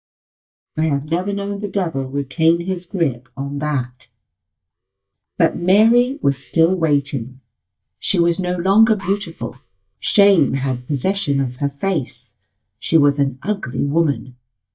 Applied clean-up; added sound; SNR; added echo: neural mask model DeepFilterNet 3.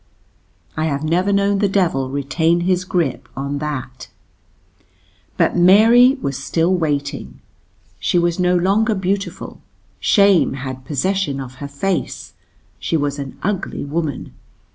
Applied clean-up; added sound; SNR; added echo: none; none; none; none.